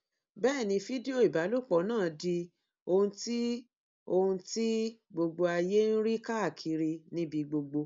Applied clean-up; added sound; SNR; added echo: none; none; none; none.